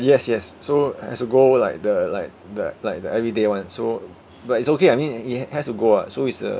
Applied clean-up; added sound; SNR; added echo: none; none; none; none.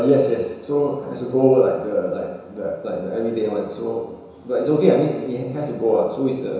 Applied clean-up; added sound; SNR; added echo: none; none; none; reverberation time 1.0 s.